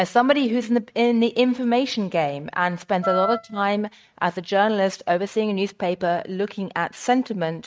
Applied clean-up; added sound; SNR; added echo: neural mask model RNNoise.